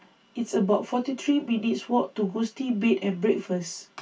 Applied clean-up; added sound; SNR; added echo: none; none; none; reverberation time 0.1 s.